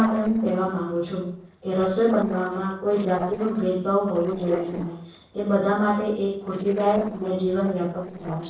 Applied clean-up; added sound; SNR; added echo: neural separator model SepFormer DNS4.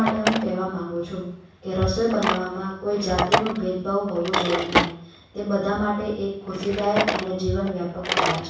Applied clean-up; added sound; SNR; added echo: none; Drawer open or close; 3 dB; reverberation time 0.7 s.